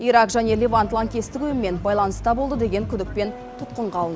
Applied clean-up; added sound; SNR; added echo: none; none; none; none.